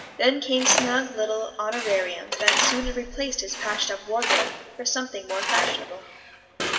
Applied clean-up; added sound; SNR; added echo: none; Tools; 2 dB; reverberation time 2.0 s.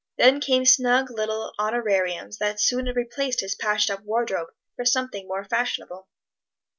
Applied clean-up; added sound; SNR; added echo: none; none; none; none.